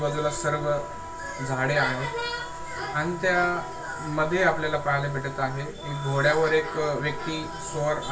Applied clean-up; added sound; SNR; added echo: none; Wind instrument, woodwind instrument; 12 dB; reverberation time 0.3 s.